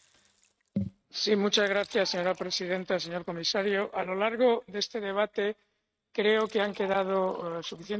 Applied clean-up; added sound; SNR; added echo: neural mask model RNNoise.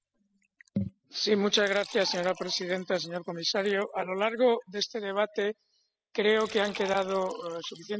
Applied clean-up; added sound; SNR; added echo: classical method spectral subtraction.